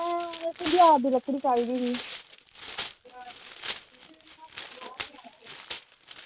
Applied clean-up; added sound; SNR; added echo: none; Tearing; 11 dB; none.